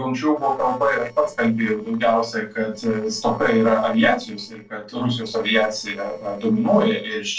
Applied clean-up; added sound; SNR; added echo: neural separator model SepFormer DNS4.